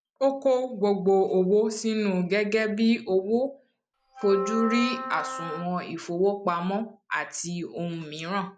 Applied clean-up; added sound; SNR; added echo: none; Wind instrument, woodwind instrument; 8 dB; none.